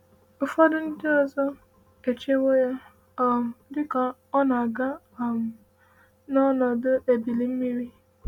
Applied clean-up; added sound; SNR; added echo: none; none; none; none.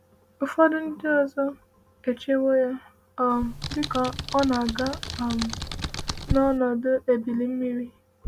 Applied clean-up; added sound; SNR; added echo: none; Computer keyboard; 7 dB; none.